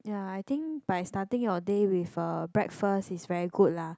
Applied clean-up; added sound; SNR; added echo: none; none; none; none.